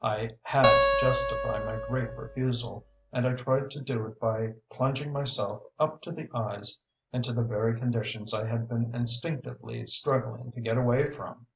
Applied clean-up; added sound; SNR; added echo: none; Acoustic guitar; -2 dB; none.